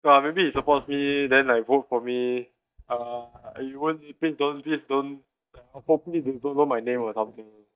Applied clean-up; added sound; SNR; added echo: neural mask model DeepFilterNet 3.